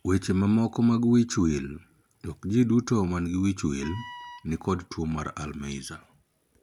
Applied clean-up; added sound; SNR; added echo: none; Wind instrument, woodwind instrument; 18 dB; none.